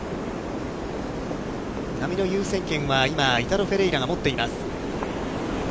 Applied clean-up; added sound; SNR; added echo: none; none; none; none.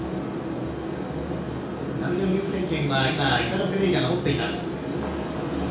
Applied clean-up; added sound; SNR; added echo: none; none; none; reverberation time 0.6 s.